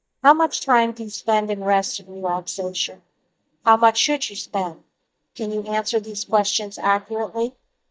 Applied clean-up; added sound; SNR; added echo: neural mask model DeepFilterNet 3.